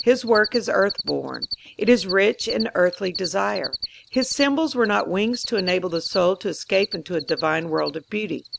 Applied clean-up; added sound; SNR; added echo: none; Cricket; 12 dB; none.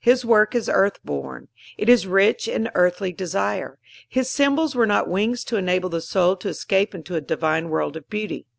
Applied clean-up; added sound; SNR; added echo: none; none; none; none.